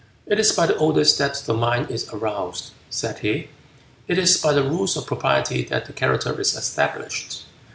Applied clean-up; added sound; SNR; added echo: none; none; none; none.